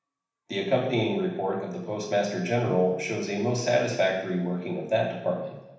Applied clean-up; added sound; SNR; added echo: none; Bowed string instrument; 20 dB; reverberation time 0.9 s.